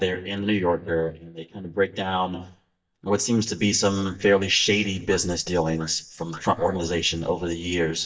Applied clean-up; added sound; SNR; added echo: neural mask model DeepFilterNet 3.